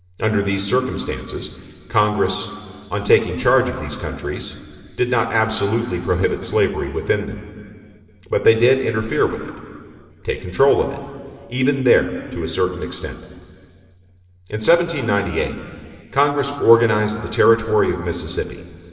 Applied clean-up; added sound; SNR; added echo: none; none; none; reverberation time 2.3 s.